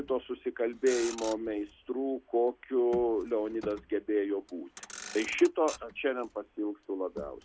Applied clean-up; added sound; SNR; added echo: none; Motor vehicle (road); 17 dB; none.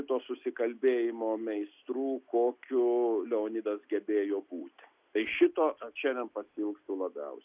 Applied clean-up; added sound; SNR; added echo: none; none; none; none.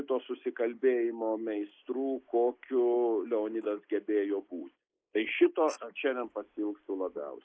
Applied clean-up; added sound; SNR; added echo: neural mask model Resemble Enhance denoiser.